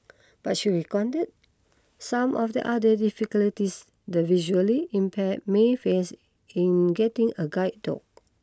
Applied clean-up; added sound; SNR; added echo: none; none; none; none.